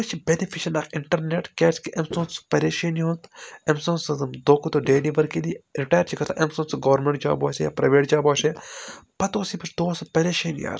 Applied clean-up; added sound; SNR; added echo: none; Walk, footsteps; 13 dB; none.